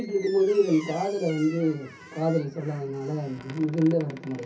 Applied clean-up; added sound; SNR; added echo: none; Squeak; 20 dB; reverberation time 0.3 s.